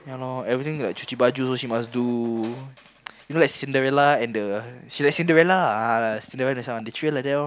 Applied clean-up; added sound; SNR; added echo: none; none; none; none.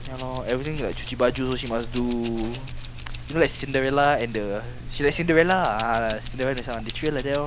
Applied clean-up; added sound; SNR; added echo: none; Keys jangling; 2 dB; none.